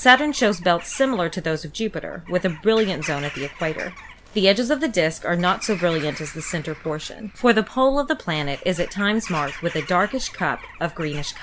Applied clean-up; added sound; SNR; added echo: none; Bird vocalization, bird call, bird song / Crow; 16 dB; none.